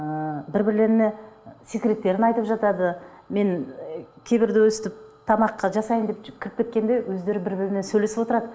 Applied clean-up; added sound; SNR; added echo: none; none; none; none.